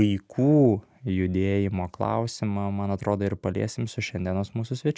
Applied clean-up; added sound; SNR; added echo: none; none; none; none.